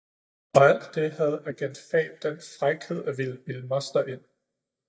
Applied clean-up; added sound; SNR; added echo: neural mask model DeepFilterNet 3.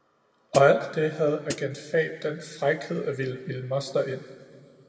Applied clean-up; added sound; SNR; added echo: none; Hi-hat; 11 dB; reverberation time 1.9 s.